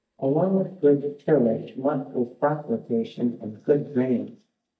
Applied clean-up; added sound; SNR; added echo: neural mask model DeepFilterNet 3.